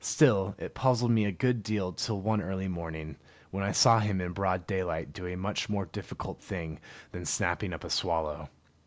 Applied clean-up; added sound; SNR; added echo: none; none; none; none.